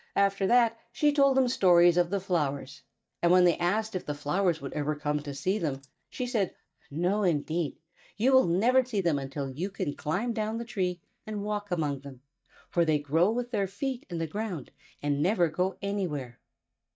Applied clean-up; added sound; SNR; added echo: neural mask model DeepFilterNet 3.